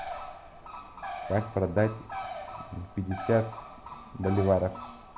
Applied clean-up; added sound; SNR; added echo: none; Bird; 10 dB; none.